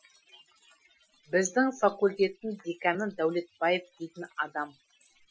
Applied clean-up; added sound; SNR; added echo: classical method Wiener filter.